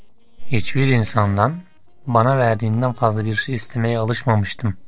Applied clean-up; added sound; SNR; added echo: neural separator model SepFormer DNS4.